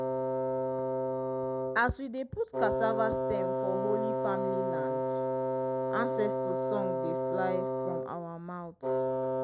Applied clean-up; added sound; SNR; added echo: none; Wind instrument, woodwind instrument; -4 dB; none.